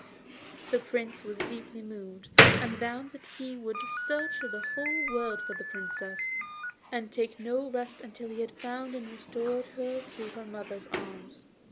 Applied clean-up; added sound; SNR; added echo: none; Slam; -3 dB; none.